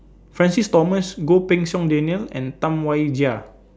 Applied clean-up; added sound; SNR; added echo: none; none; none; none.